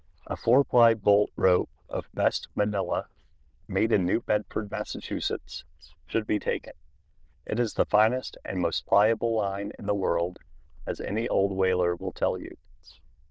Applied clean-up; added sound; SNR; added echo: neural diffusion model UNIVERSE++.